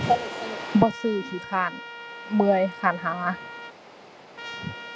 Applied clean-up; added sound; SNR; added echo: none; Trumpet; 13 dB; none.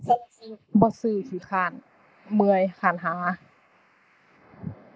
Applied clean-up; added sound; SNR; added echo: neural mask model Resemble Enhance denoiser.